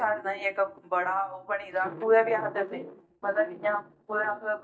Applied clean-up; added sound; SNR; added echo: neural mask model DeepFilterNet 3.